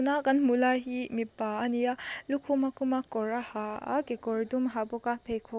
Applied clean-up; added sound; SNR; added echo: none; none; none; none.